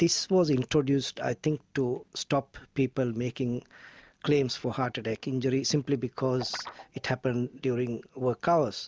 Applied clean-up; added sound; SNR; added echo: none; Guitar; 18 dB; none.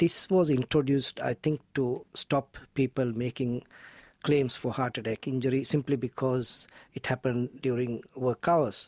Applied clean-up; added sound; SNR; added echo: none; none; none; none.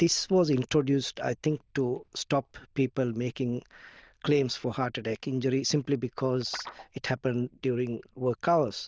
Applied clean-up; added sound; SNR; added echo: neural diffusion model UNIVERSE++.